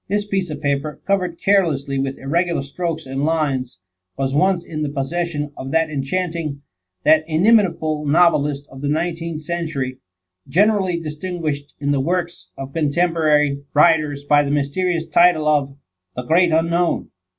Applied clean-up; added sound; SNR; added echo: none; none; none; none.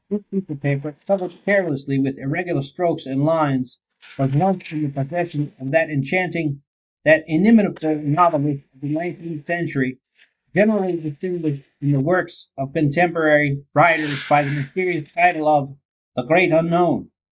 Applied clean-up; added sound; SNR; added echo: neural mask model DeepFilterNet 3.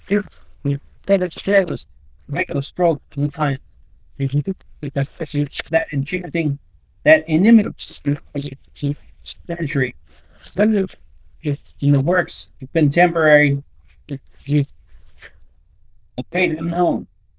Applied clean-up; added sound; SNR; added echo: neural diffusion model UNIVERSE++.